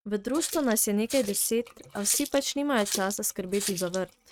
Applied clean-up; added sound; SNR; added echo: neural mask model RNNoise.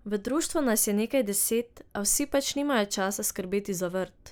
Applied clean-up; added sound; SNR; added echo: none; none; none; none.